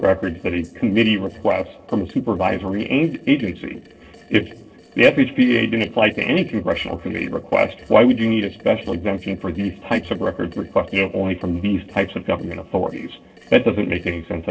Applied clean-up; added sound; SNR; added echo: neural separator model SepFormer DNS4.